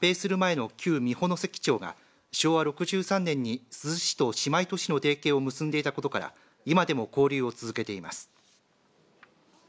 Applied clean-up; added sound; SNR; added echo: none; none; none; none.